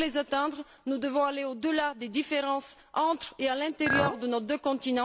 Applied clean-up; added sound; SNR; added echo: none; Chink, clink; 3 dB; none.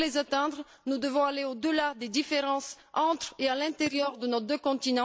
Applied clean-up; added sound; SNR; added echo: neural mask model DeepFilterNet 3.